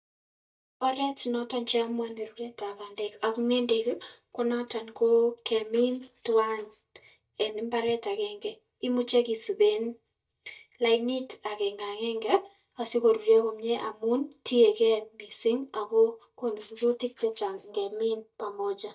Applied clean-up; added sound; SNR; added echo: neural mask model DeepFilterNet 3.